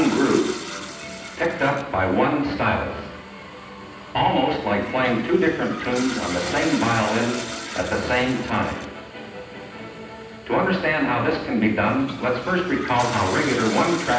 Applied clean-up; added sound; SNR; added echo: none; Toilet flush; 13 dB; reverberation time 0.9 s.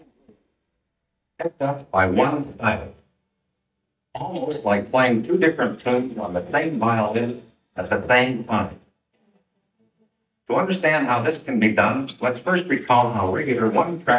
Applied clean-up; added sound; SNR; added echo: neural mask model DeepFilterNet 3.